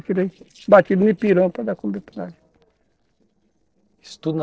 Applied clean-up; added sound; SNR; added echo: neural separator model SepFormer DNS4.